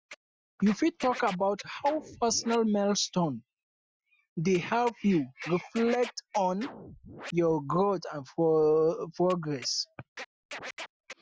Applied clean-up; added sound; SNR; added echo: classical method Wiener filter.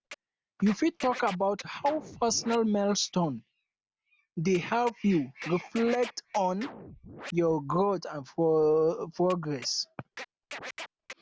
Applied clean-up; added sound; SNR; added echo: none; Scratching (performance technique); 18 dB; none.